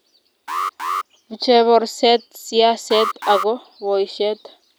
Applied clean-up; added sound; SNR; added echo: none; Alarm; 9 dB; none.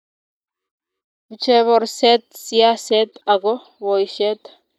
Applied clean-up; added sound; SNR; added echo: neural mask model DeepFilterNet 3.